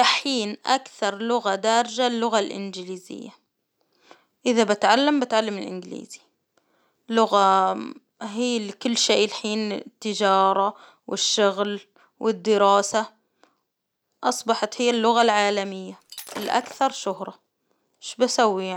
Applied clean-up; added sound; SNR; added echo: none; Shatter; 17 dB; none.